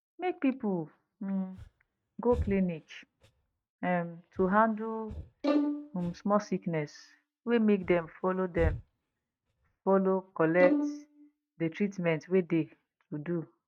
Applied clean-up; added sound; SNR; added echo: neural mask model RNNoise.